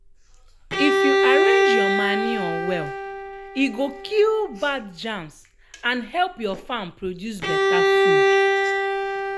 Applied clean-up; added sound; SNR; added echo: none; Bowed string instrument; -4 dB; none.